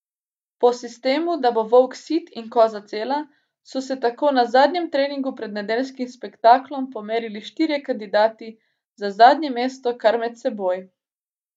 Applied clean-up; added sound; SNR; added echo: none; none; none; none.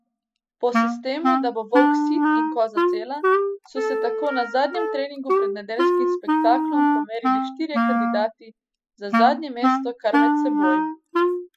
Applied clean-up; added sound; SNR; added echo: classical method spectral subtraction.